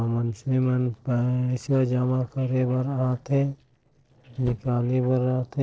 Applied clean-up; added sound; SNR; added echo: neural separator model SepFormer DNS4.